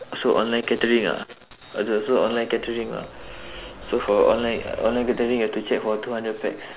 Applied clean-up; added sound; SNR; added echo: none; Motorcycle; 19 dB; none.